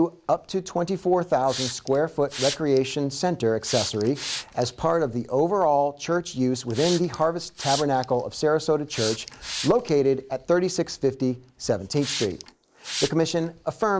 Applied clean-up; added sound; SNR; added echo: neural mask model Resemble Enhance denoiser.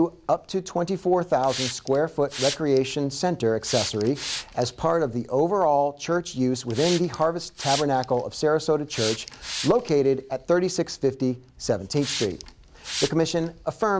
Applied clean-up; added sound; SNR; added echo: none; Hiss; 13 dB; none.